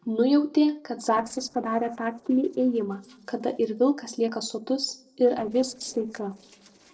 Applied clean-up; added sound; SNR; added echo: neural separator model SepFormer DNS4.